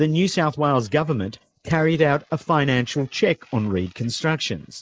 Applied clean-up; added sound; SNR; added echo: neural mask model Resemble Enhance denoiser.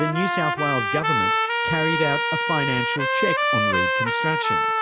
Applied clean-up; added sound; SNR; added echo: none; Trumpet; -4 dB; none.